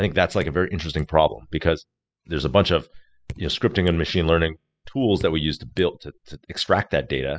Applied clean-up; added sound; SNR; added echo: classical method spectral subtraction.